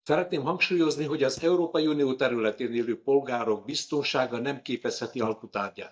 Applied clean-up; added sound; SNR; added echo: neural mask model DeepFilterNet 3.